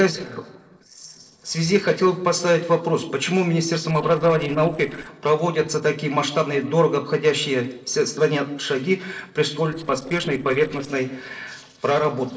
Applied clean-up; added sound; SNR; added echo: neural separator model SepFormer DNS4.